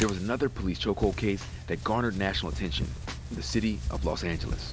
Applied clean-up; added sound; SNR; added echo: none; Tearing; 6 dB; none.